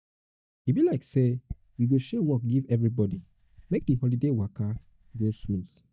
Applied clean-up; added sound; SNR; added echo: neural mask model DeepFilterNet 3.